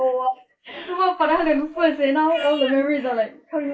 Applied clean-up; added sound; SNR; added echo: neural mask model Resemble Enhance denoiser.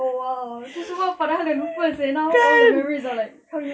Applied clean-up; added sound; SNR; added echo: none; none; none; none.